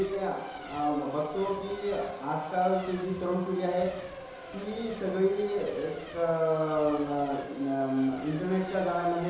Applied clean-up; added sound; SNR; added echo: none; Race car, auto racing / Accelerating, revving, vroom / Mechanisms; 14 dB; reverberation time 1.0 s.